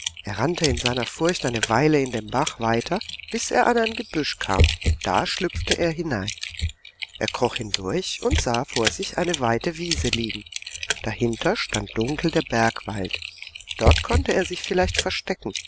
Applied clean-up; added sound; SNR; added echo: none; Typing; 4 dB; none.